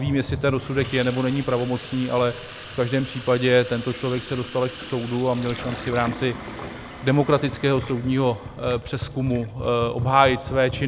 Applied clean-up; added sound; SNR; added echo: none; Sink (filling or washing) / Water tap, faucet; 11 dB; none.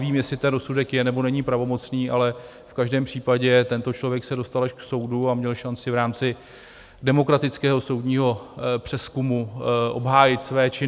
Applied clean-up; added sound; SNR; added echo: none; none; none; none.